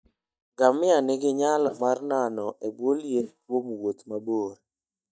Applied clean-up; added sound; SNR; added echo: neural mask model DeepFilterNet 3.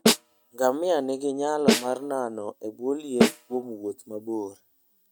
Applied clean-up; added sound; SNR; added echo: neural mask model RNNoise.